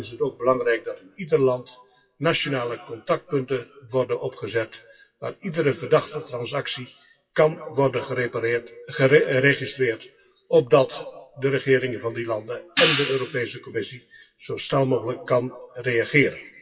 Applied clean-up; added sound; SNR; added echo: classical method WPE with log-MMSE.